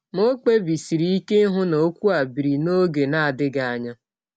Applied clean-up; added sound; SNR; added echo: none; none; none; none.